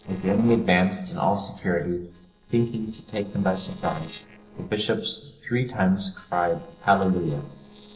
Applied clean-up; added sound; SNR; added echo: neural separator model SepFormer DNS4.